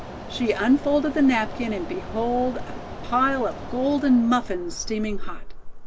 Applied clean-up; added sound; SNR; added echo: none; Mechanisms; 8 dB; none.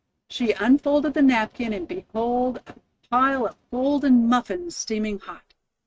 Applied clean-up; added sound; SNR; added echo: neural mask model RNNoise.